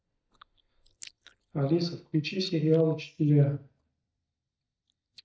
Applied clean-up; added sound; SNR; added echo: neural mask model DeepFilterNet 3.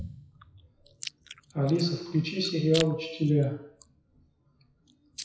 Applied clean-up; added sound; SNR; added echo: classical method WPE with log-MMSE.